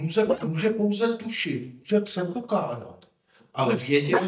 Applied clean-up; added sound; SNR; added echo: neural mask model DeepFilterNet 3.